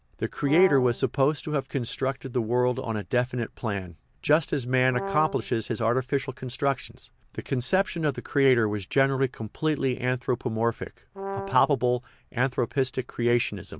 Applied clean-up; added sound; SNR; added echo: none; Brass instrument; 9 dB; none.